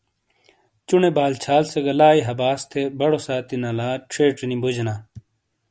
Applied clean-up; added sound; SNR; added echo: none; none; none; none.